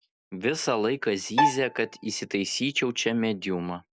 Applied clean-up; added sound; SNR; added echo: none; Bowed string instrument; 2 dB; none.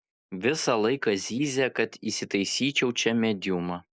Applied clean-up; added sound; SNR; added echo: neural mask model Resemble Enhance denoiser.